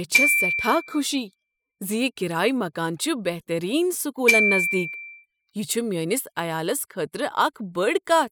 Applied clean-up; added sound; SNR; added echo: classical method spectral subtraction.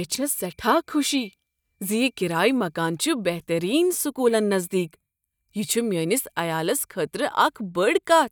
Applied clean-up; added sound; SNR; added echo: neural mask model DeepFilterNet 3.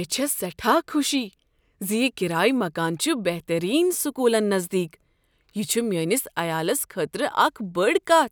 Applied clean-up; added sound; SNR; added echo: none; none; none; none.